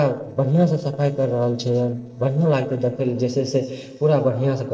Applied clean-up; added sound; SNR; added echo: neural separator model SepFormer DNS4.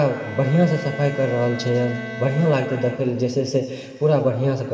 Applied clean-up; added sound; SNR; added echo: none; Bowed string instrument; 15 dB; reverberation time 2.1 s.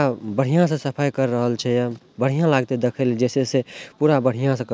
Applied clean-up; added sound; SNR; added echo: none; none; none; none.